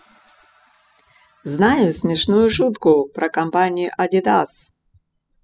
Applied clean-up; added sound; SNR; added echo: classical method spectral subtraction.